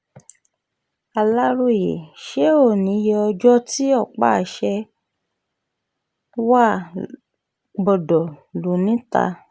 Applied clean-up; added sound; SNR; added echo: none; none; none; none.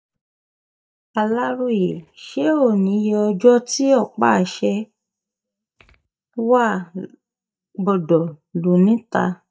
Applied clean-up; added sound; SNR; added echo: neural mask model DeepFilterNet 3.